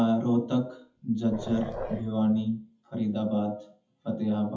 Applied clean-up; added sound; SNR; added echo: classical method WPE with log-MMSE.